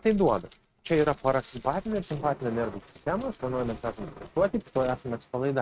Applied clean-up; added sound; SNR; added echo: neural mask model RNNoise.